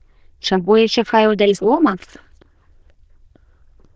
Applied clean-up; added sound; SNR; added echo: neural diffusion model UNIVERSE++.